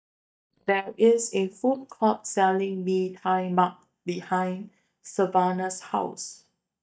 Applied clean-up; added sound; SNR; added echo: neural mask model DeepFilterNet 3.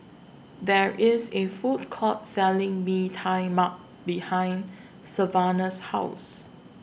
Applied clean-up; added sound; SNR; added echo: none; none; none; none.